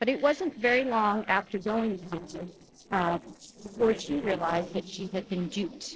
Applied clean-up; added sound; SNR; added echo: neural separator model SepFormer DNS4.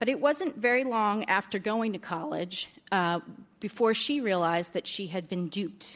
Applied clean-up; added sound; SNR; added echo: none; none; none; none.